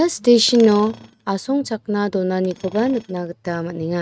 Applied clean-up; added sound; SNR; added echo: neural mask model RNNoise.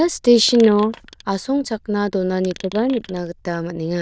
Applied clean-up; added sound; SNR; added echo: neural diffusion model UNIVERSE++.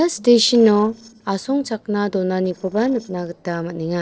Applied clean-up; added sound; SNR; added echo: neural separator model SepFormer DNS4.